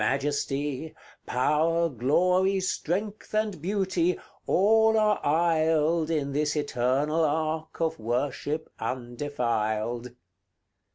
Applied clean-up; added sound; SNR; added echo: none; none; none; none.